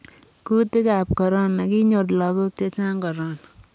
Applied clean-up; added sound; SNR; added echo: none; none; none; none.